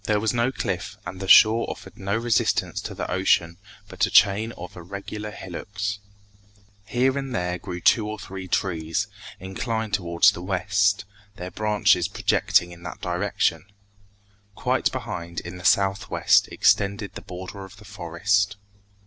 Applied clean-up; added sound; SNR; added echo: none; none; none; none.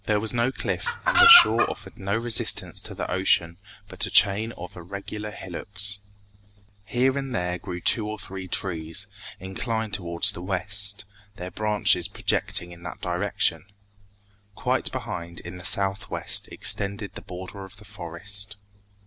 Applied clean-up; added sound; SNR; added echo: none; Chicken, rooster; -5 dB; none.